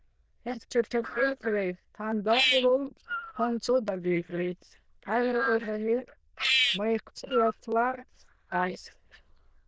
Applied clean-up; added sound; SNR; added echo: neural diffusion model UNIVERSE++.